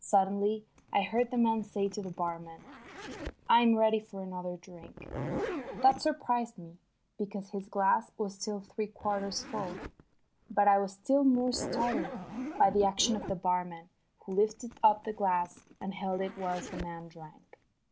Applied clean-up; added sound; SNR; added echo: none; Zipper (clothing); 12 dB; none.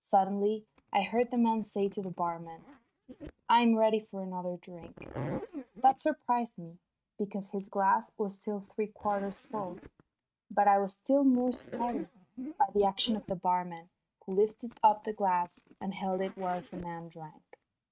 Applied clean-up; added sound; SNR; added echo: neural mask model RNNoise.